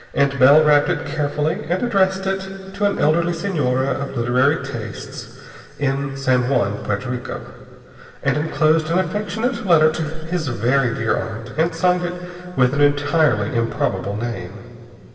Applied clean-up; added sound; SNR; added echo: none; none; none; reverberation time 2.5 s.